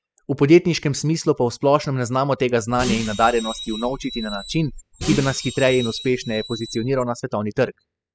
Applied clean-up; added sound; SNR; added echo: classical method spectral subtraction.